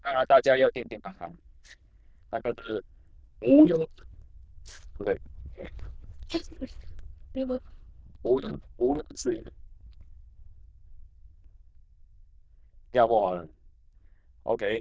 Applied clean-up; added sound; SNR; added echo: neural diffusion model UNIVERSE++.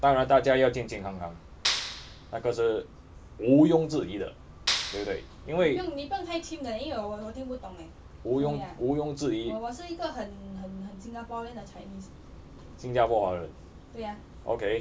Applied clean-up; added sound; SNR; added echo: none; Clapping; 4 dB; none.